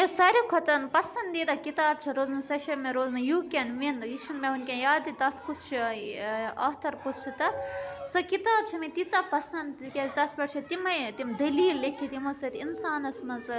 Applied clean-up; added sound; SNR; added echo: none; none; none; none.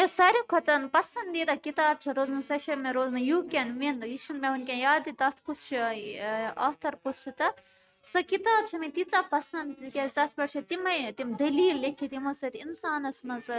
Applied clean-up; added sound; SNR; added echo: neural mask model RNNoise.